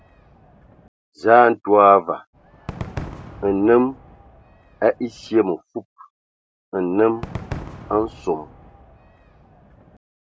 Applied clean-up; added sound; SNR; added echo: none; Crowd / Cheering / Fireworks; 17 dB; none.